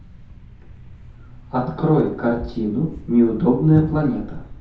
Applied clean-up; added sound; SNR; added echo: none; Thump, thud; 15 dB; reverberation time 0.6 s.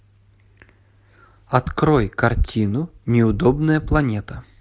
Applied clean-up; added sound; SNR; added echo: none; none; none; none.